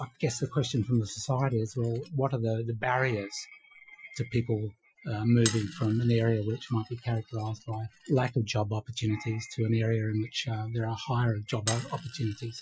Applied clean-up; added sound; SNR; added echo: classical method Wiener filter.